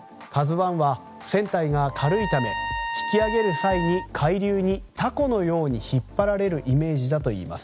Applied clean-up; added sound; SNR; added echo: none; Trumpet; 8 dB; none.